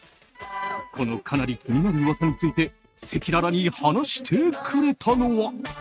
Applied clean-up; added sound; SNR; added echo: neural mask model RNNoise.